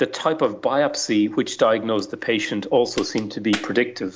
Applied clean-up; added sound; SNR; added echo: none; Crack; 18 dB; none.